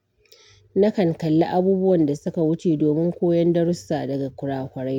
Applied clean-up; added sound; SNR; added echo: none; none; none; none.